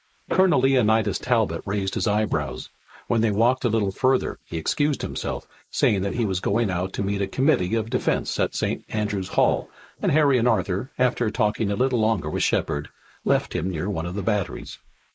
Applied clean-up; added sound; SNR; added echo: neural mask model Resemble Enhance denoiser.